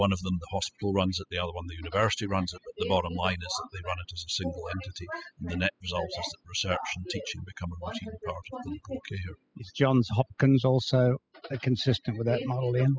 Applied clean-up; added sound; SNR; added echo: classical method spectral subtraction.